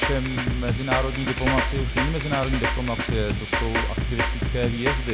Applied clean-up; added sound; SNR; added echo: none; Drum kit; -2 dB; none.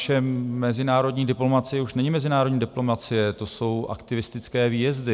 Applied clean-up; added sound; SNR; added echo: none; none; none; none.